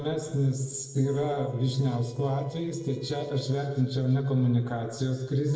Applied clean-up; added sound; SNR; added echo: neural separator model SepFormer DNS4.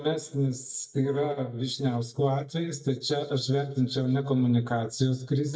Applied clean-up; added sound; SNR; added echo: neural mask model DeepFilterNet 3.